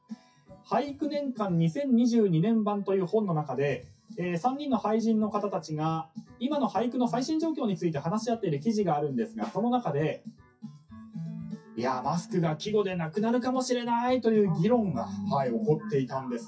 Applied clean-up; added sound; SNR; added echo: classical method WPE with log-MMSE.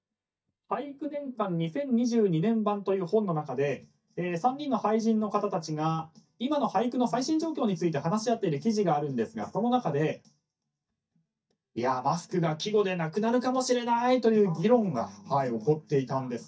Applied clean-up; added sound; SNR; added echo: neural mask model DeepFilterNet 3.